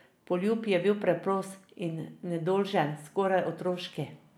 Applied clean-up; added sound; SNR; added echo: none; none; none; none.